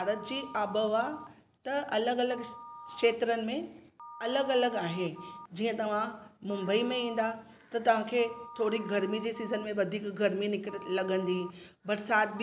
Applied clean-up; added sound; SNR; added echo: none; Telephone; 18 dB; none.